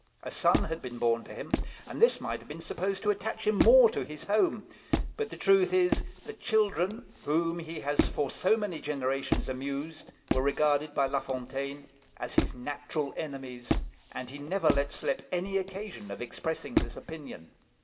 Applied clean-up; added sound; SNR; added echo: none; Squeak; 5 dB; reverberation time 0.7 s.